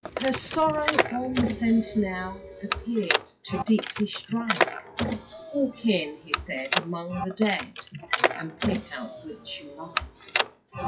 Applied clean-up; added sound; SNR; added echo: classical method WPE with log-MMSE.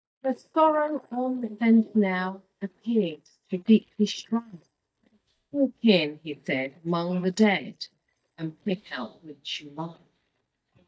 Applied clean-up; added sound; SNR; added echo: neural mask model DeepFilterNet 3.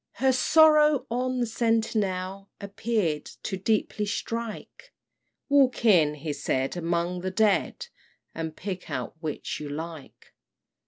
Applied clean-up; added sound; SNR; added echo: none; none; none; none.